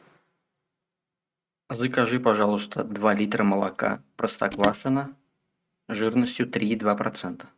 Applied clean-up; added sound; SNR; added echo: neural mask model RNNoise.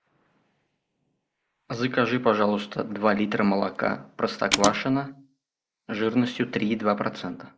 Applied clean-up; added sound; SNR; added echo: neural mask model Resemble Enhance denoiser.